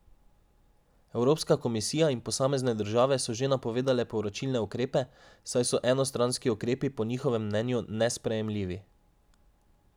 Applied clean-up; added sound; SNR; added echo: none; none; none; none.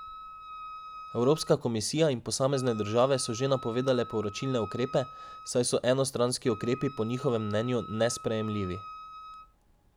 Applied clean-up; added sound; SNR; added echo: none; Wind instrument, woodwind instrument; 15 dB; none.